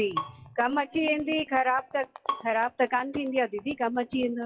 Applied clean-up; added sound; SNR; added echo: classical method WPE with log-MMSE.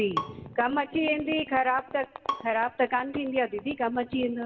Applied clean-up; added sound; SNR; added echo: none; Bowed string instrument; 13 dB; reverberation time 1.1 s.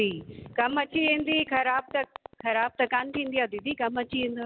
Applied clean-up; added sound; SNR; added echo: none; none; none; none.